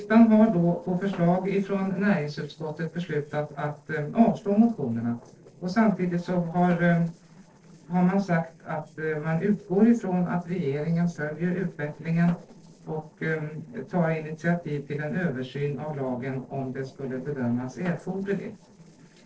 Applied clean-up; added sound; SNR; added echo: neural separator model SepFormer DNS4.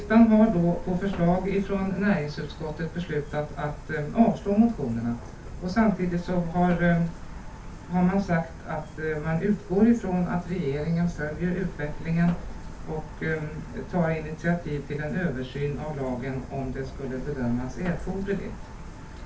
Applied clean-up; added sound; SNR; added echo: none; Truck; 12 dB; reverberation time 0.2 s.